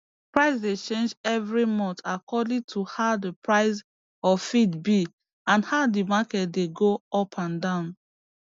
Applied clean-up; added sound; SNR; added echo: none; none; none; none.